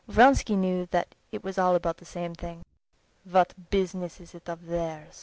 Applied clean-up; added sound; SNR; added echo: none; none; none; none.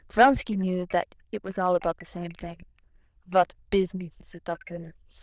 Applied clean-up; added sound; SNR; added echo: neural diffusion model UNIVERSE++.